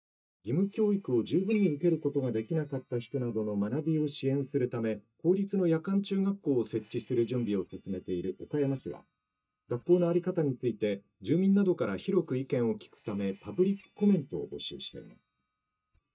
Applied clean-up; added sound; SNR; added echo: neural mask model DeepFilterNet 3.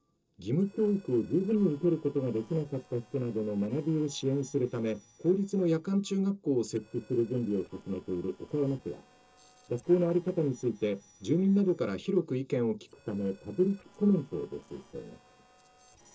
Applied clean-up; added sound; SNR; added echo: neural separator model SepFormer DNS4.